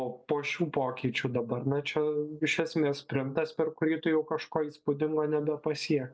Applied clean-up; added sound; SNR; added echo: none; none; none; none.